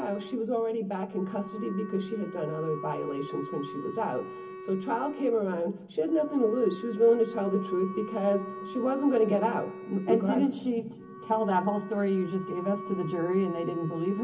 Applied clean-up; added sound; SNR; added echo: none; Wind instrument, woodwind instrument; 13 dB; reverberation time 0.3 s.